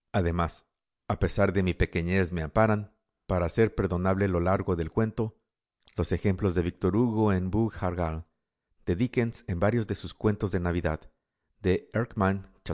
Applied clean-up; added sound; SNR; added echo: none; none; none; none.